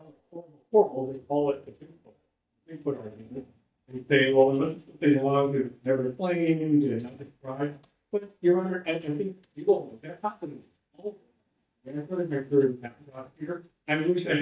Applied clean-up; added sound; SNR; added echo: neural mask model DeepFilterNet 3.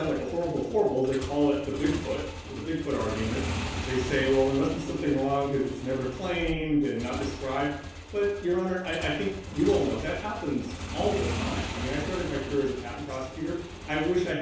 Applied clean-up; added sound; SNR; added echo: none; Motorcycle / Engine; 8 dB; reverberation time 0.4 s.